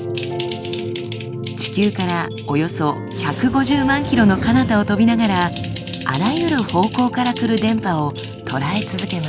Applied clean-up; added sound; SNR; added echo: none; Typing; 18 dB; none.